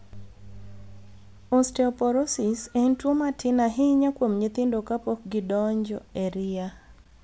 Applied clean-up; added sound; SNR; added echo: none; none; none; none.